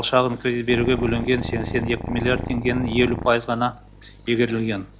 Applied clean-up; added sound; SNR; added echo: none; Purr; 6 dB; none.